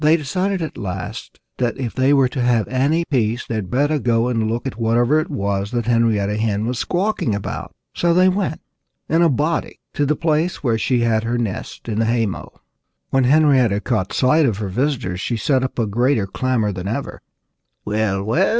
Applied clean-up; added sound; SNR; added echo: none; none; none; none.